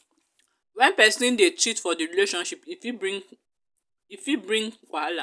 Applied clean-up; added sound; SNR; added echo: none; none; none; none.